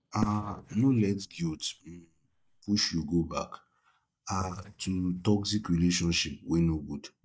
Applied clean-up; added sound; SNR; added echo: neural mask model DeepFilterNet 3.